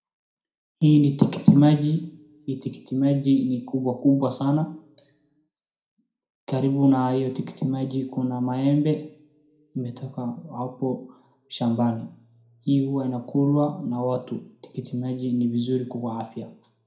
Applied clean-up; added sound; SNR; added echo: none; none; none; reverberation time 0.4 s.